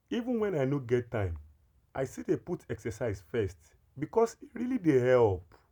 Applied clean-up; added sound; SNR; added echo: none; none; none; none.